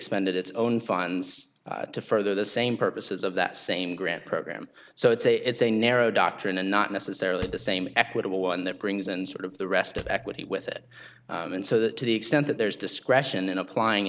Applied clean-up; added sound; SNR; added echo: neural separator model SepFormer DNS4.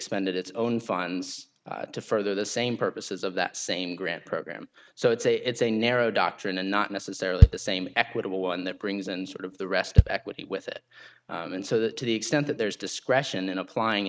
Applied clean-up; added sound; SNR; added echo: neural mask model RNNoise.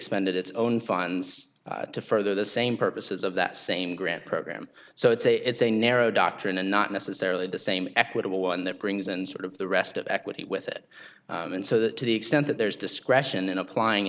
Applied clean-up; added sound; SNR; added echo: none; none; none; none.